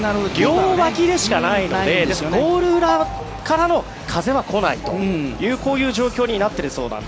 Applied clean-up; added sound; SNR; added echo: none; Organ; 15 dB; none.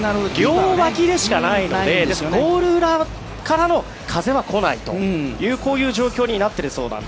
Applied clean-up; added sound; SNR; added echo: none; none; none; none.